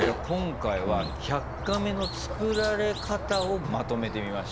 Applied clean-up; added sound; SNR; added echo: none; Squeak; 5 dB; none.